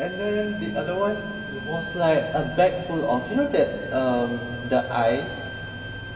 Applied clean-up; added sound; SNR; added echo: none; Bowed string instrument; 13 dB; reverberation time 2.3 s.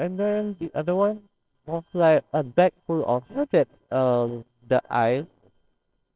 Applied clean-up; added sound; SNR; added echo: neural separator model SepFormer WHAMR!.